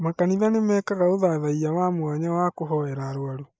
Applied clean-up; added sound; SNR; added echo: neural mask model Resemble Enhance denoiser.